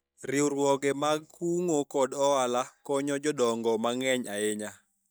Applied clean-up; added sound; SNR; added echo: neural mask model DeepFilterNet 3.